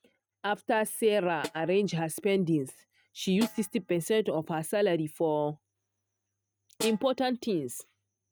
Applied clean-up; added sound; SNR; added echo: neural mask model RNNoise.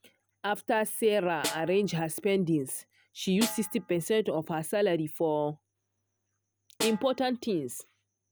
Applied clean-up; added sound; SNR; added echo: none; Snare drum; 11 dB; none.